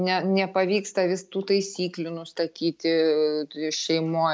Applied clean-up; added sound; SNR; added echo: none; none; none; none.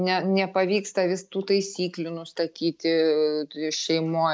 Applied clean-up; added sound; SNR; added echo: neural mask model Resemble Enhance denoiser.